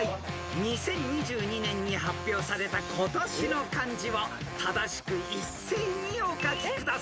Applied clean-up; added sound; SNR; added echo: none; Alarm; 10 dB; none.